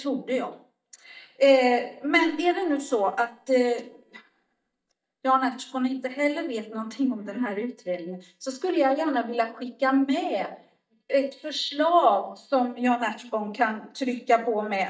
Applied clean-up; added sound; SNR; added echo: neural mask model DeepFilterNet 3.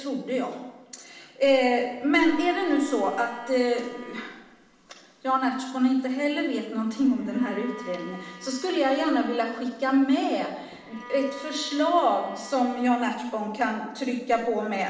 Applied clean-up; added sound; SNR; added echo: none; Bowed string instrument; 19 dB; reverberation time 0.9 s.